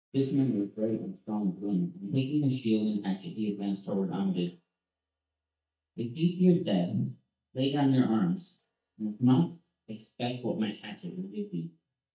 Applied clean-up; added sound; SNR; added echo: neural mask model DeepFilterNet 3.